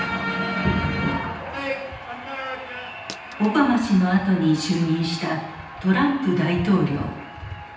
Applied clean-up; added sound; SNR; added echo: none; Dog; 18 dB; reverberation time 0.9 s.